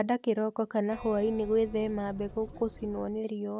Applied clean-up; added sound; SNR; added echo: none; Keyboard (musical); 16 dB; none.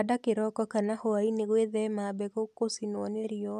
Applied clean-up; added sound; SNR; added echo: none; none; none; none.